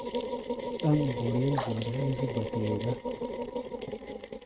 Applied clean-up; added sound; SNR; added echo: neural mask model RNNoise.